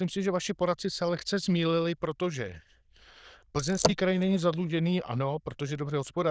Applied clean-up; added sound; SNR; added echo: neural diffusion model UNIVERSE++.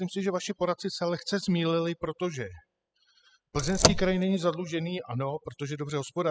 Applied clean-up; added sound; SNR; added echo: classical method spectral subtraction.